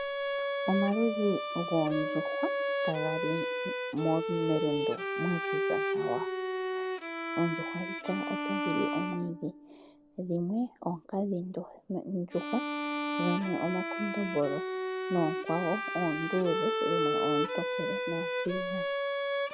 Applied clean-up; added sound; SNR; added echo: none; Bowed string instrument; 0 dB; none.